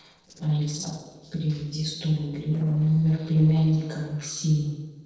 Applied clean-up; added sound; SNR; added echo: neural separator model SepFormer DNS4.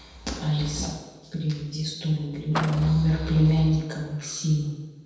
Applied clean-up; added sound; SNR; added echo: none; Car; 11 dB; reverberation time 1.1 s.